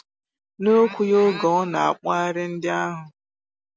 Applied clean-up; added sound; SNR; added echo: none; none; none; none.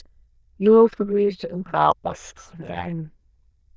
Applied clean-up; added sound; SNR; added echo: neural diffusion model UNIVERSE++.